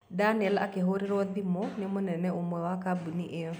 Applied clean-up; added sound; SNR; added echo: none; none; none; none.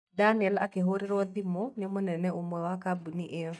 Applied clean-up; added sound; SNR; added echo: neural mask model DeepFilterNet 3.